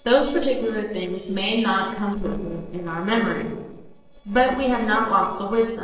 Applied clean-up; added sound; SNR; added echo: neural separator model SepFormer DNS4.